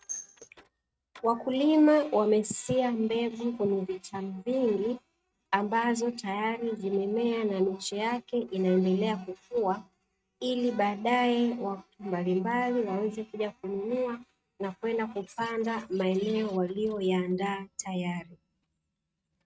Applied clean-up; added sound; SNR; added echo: neural mask model RNNoise.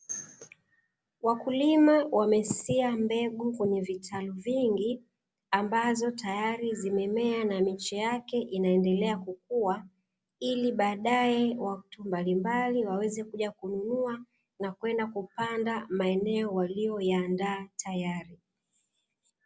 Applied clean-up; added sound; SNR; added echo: none; none; none; none.